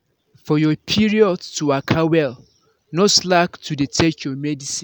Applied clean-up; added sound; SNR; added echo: none; none; none; none.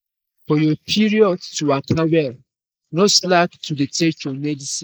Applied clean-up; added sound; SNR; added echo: neural mask model Resemble Enhance denoiser.